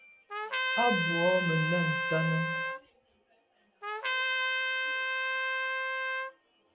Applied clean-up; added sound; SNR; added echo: none; Trumpet; -2 dB; none.